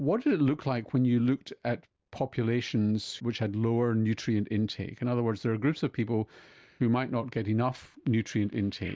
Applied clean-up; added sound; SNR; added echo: none; none; none; none.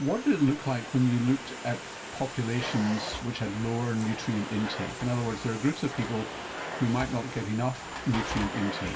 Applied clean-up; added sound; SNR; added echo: none; Domestic sounds, home sounds; 8 dB; reverberation time 0.2 s.